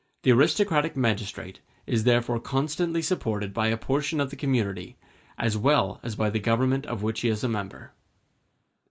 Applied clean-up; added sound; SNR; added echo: none; none; none; none.